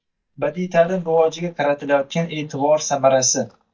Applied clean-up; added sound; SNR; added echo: neural mask model DeepFilterNet 3.